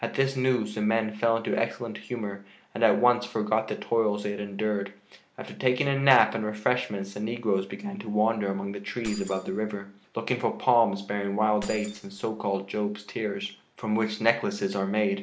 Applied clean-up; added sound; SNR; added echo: none; Keys jangling; 19 dB; none.